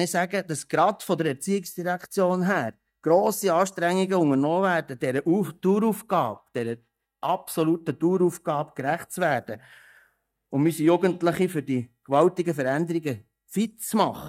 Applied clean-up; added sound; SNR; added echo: neural mask model DeepFilterNet 3.